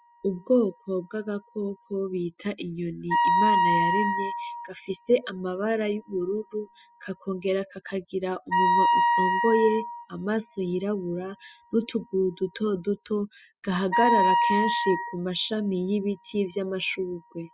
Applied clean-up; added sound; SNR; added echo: classical method spectral subtraction.